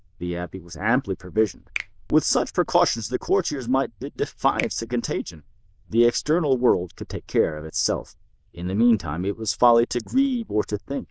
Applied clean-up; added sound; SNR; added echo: neural diffusion model UNIVERSE++.